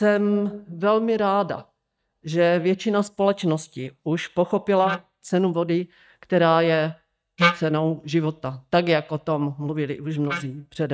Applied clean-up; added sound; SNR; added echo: neural mask model DeepFilterNet 3.